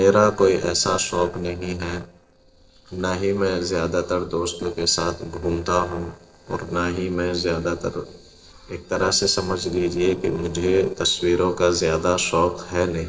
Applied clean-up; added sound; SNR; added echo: neural separator model SepFormer DNS4.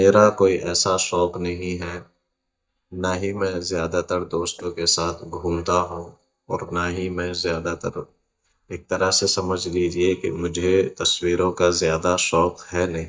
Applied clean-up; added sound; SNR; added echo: neural mask model DeepFilterNet 3.